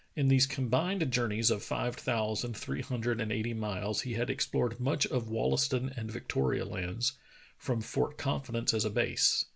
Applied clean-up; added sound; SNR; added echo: none; none; none; none.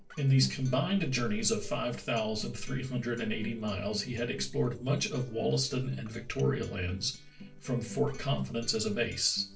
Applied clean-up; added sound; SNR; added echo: neural separator model SepFormer DNS4.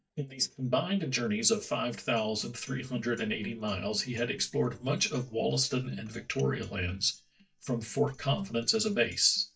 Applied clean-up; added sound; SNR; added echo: neural mask model DeepFilterNet 3.